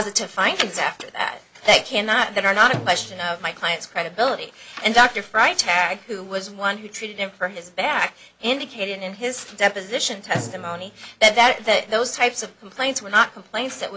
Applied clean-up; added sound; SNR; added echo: none; Drum; 14 dB; none.